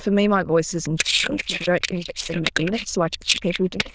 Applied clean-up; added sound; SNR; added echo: neural diffusion model UNIVERSE++.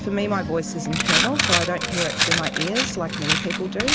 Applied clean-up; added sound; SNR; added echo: none; Coin (dropping); -3 dB; none.